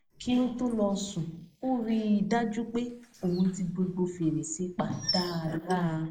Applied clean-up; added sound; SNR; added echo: neural mask model Resemble Enhance denoiser.